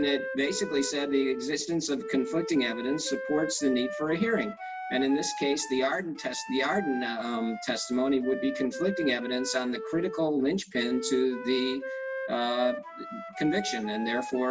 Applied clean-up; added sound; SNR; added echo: none; Wind instrument, woodwind instrument; 9 dB; none.